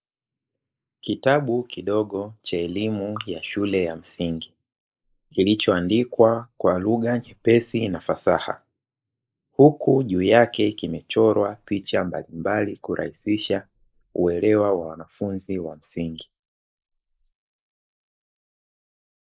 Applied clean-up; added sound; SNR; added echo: neural mask model Resemble Enhance denoiser.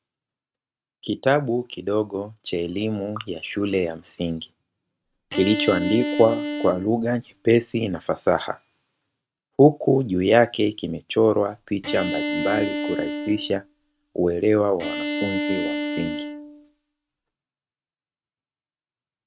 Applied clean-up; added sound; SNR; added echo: neural mask model RNNoise.